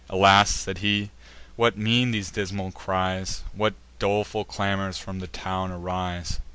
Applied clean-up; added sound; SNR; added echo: none; none; none; none.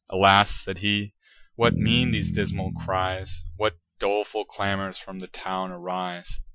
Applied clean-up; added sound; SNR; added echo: classical method Wiener filter.